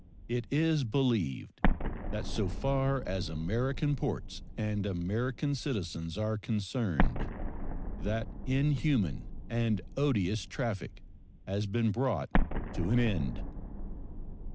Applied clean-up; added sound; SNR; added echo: none; Explosion; 3 dB; none.